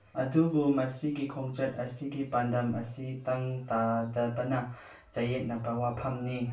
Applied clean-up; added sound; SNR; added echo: none; none; none; reverberation time 0.3 s.